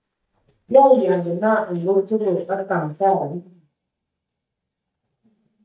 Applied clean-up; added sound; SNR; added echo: neural mask model DeepFilterNet 3.